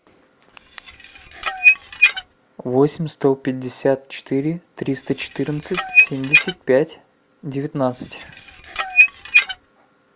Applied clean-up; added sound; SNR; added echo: none; Squeak / Dishes, pots, and pans; -5 dB; none.